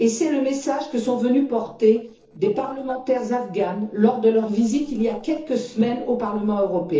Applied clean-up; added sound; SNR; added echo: neural separator model SepFormer DNS4.